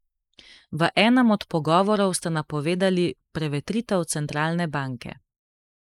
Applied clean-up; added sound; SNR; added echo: neural mask model Resemble Enhance denoiser.